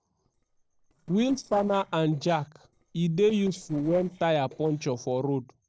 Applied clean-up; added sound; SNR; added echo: neural separator model SepFormer DNS4.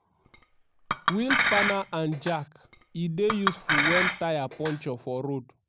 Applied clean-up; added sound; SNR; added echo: none; Chink, clink; -1 dB; none.